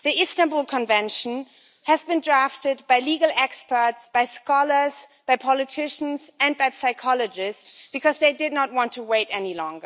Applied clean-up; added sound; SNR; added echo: none; none; none; none.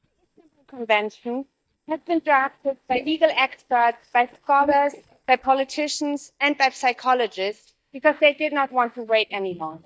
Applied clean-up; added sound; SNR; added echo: neural mask model DeepFilterNet 3.